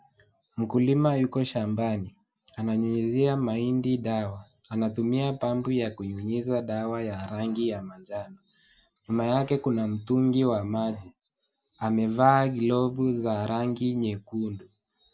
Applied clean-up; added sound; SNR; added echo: none; none; none; none.